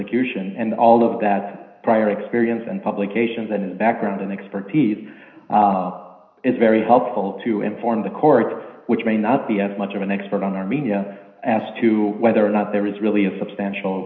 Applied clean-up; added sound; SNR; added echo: none; none; none; reverberation time 0.9 s.